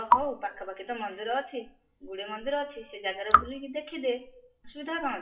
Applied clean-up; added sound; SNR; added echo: classical method WPE with log-MMSE.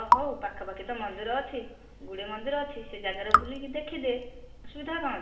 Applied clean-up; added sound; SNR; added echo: none; Raindrop / Drip; -3 dB; reverberation time 0.8 s.